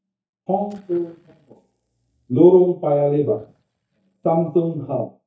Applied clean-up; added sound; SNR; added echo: neural mask model DeepFilterNet 3.